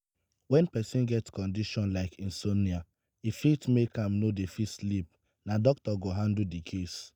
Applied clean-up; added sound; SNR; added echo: none; none; none; none.